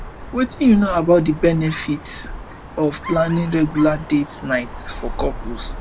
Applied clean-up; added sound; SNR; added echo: none; Dog; 11 dB; none.